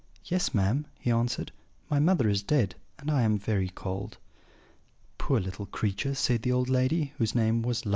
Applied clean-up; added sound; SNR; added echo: none; none; none; none.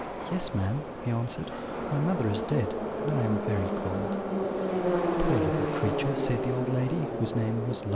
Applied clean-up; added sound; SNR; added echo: none; Subway, metro, underground; 0 dB; none.